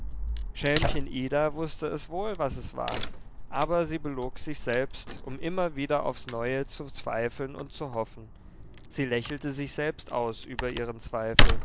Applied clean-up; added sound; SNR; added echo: none; Tearing / Wood; -3 dB; none.